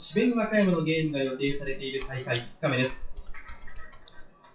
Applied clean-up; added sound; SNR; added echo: classical method WPE with log-MMSE.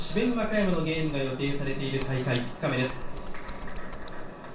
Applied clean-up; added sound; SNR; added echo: none; Computer keyboard; 4 dB; reverberation time 0.4 s.